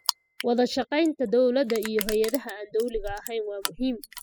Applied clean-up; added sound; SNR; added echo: classical method spectral subtraction.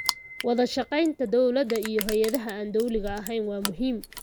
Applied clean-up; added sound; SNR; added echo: none; Crushing + Piano; 11 dB; none.